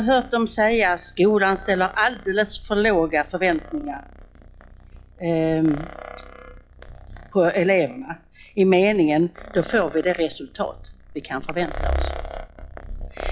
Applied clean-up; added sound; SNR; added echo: classical method log-MMSE.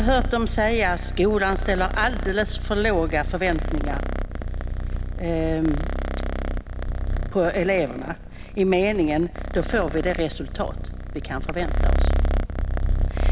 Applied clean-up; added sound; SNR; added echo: none; Purr; 0 dB; none.